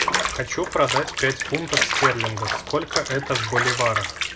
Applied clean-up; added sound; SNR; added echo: none; Bathtub (filling or washing) / Water; 0 dB; none.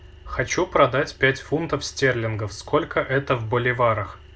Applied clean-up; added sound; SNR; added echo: none; none; none; none.